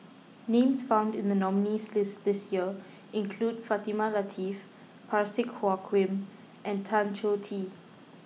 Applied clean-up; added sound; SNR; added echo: none; none; none; none.